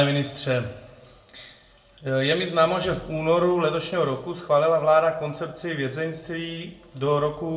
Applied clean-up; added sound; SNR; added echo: none; none; none; reverberation time 0.4 s.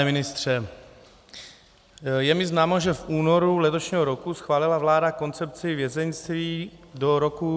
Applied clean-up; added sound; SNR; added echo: none; none; none; none.